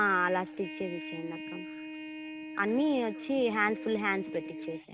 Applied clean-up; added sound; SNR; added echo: none; Trumpet; 10 dB; none.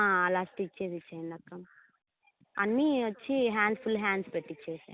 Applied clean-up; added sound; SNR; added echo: none; none; none; none.